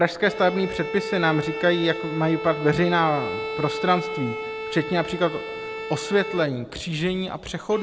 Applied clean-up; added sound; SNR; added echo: none; Bowed string instrument; 8 dB; none.